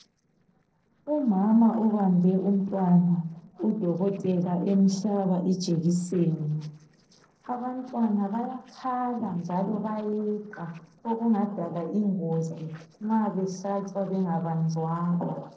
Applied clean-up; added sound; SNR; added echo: neural separator model SepFormer DNS4.